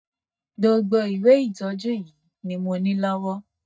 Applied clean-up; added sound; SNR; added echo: neural mask model DeepFilterNet 3.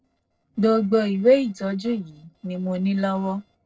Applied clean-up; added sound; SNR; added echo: neural separator model SepFormer DNS4.